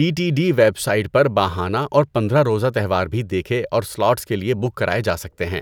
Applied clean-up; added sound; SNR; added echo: none; none; none; none.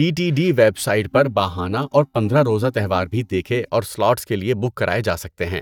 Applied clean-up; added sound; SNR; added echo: neural mask model DeepFilterNet 3.